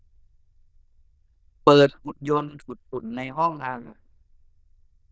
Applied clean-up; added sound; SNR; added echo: neural diffusion model UNIVERSE++.